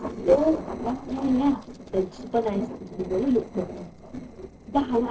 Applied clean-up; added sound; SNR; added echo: neural separator model SepFormer DNS4.